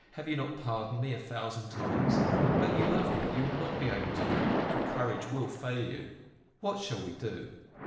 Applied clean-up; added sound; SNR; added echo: none; Splash, splatter; -2 dB; reverberation time 0.9 s.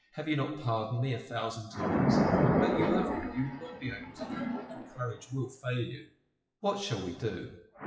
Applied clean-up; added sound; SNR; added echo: classical method WPE with log-MMSE.